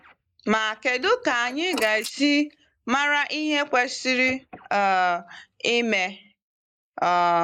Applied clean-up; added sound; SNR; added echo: neural mask model Resemble Enhance denoiser.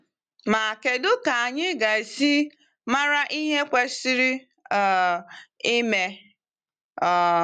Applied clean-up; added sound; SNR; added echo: none; none; none; none.